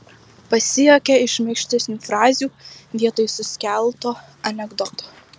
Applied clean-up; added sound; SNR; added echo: none; none; none; none.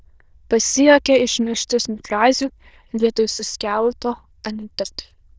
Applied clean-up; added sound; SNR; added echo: neural diffusion model UNIVERSE++.